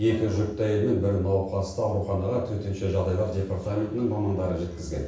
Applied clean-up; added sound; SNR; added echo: none; Musical instrument; 20 dB; reverberation time 0.7 s.